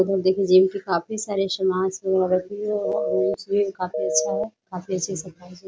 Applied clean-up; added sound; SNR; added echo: none; Telephone; 4 dB; none.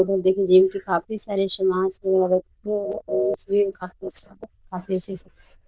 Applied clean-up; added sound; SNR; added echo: neural diffusion model UNIVERSE++.